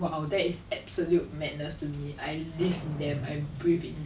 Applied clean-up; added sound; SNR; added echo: none; Fireworks; 8 dB; none.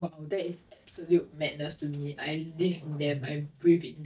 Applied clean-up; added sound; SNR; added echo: neural mask model DeepFilterNet 3.